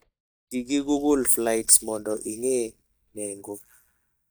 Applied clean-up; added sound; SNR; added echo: neural mask model DeepFilterNet 3.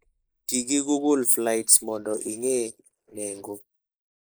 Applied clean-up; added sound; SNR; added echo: neural mask model Resemble Enhance denoiser.